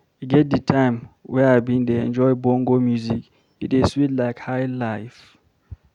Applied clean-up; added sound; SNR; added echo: none; none; none; none.